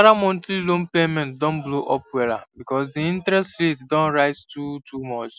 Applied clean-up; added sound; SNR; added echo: none; none; none; none.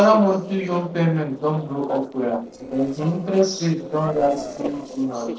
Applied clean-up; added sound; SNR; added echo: neural separator model SepFormer DNS4.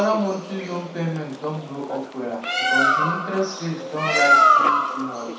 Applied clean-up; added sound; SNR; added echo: none; Bird; -5 dB; reverberation time 0.6 s.